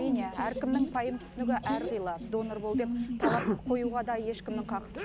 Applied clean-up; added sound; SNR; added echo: none; Sneeze; 0 dB; none.